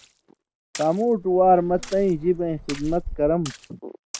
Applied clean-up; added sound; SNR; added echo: none; Splash, splatter + Insect; 15 dB; none.